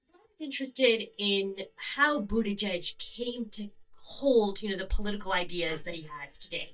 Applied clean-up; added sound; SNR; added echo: neural mask model DeepFilterNet 3.